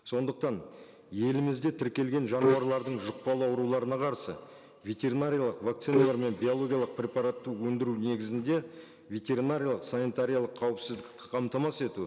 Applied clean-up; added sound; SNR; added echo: neural mask model Resemble Enhance denoiser.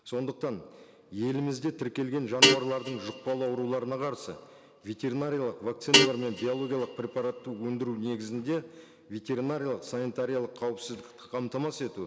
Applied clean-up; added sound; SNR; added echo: none; Guitar; -1 dB; none.